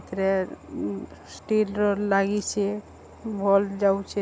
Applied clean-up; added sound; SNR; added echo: none; none; none; none.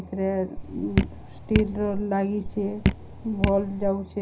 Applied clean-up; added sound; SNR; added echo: none; Drip; 1 dB; reverberation time 0.4 s.